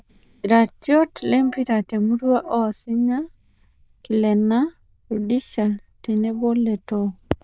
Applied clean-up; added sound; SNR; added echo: neural diffusion model UNIVERSE++.